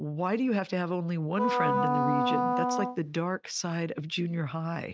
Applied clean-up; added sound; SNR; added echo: neural mask model RNNoise.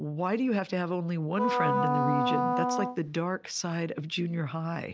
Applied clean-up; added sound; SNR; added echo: none; Wind instrument, woodwind instrument; -1 dB; none.